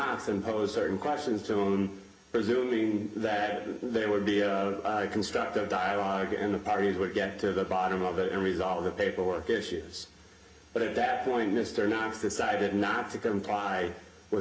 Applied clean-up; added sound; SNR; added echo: none; none; none; reverberation time 0.3 s.